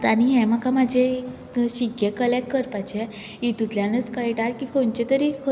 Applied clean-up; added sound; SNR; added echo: none; none; none; none.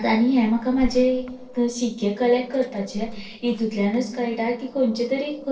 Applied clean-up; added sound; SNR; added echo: neural separator model SepFormer DNS4.